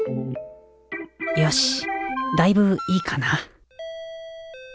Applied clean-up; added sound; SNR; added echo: none; none; none; none.